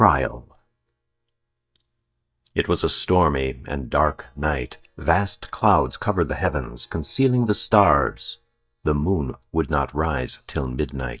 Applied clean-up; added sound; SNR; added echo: neural mask model DeepFilterNet 3.